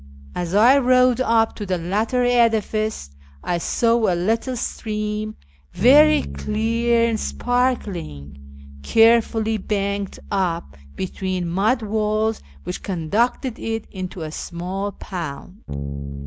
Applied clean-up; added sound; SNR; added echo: none; Bass guitar; 14 dB; none.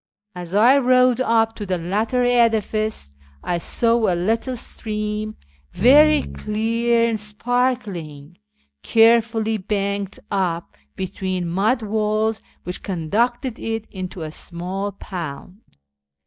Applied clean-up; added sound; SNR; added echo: neural mask model DeepFilterNet 3.